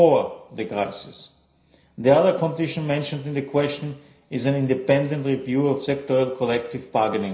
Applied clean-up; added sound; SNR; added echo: none; none; none; reverberation time 0.5 s.